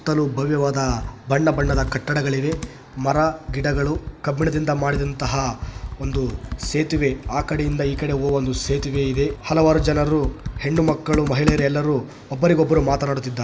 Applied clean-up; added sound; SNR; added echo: none; Computer keyboard; 9 dB; none.